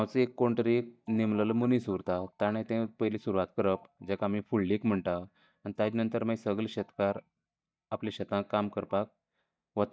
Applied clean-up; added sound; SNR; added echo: neural mask model DeepFilterNet 3.